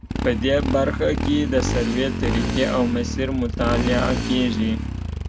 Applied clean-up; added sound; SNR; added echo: none; Motorcycle; 1 dB; none.